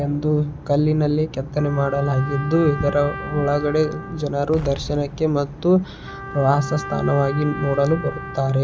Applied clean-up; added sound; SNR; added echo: none; Explosion + Trumpet; 14 dB; none.